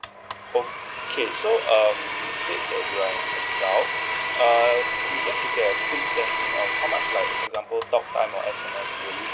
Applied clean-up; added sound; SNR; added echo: none; Domestic sounds, home sounds; 1 dB; none.